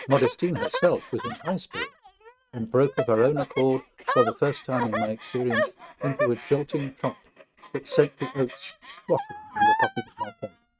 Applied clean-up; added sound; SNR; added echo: neural mask model RNNoise.